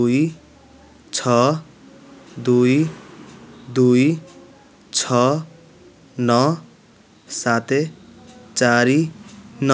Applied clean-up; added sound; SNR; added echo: none; none; none; none.